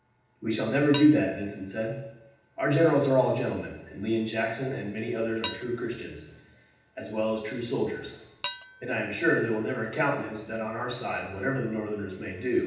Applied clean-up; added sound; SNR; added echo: none; Dishes, pots, and pans; 15 dB; reverberation time 0.8 s.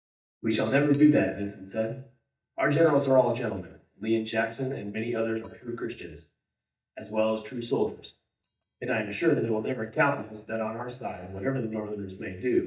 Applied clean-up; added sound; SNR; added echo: neural mask model DeepFilterNet 3.